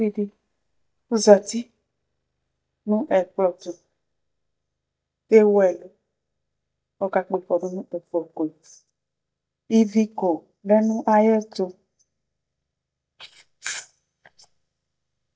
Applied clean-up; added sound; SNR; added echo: neural mask model DeepFilterNet 3.